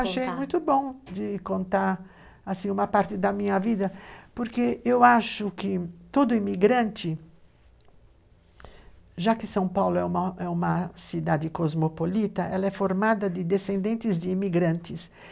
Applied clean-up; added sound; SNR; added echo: none; none; none; none.